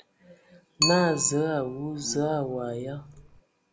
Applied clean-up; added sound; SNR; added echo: none; Bicycle; 6 dB; none.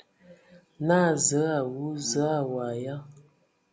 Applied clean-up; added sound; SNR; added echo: none; none; none; none.